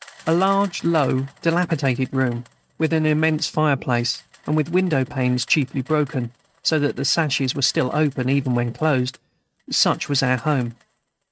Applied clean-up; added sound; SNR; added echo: neural mask model RNNoise.